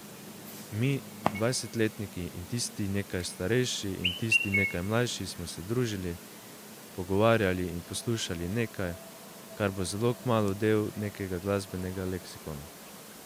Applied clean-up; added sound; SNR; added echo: none; Chirp, tweet; 8 dB; none.